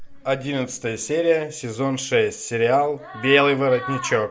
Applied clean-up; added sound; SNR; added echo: none; none; none; none.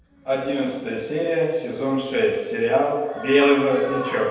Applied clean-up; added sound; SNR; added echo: none; none; none; reverberation time 1.1 s.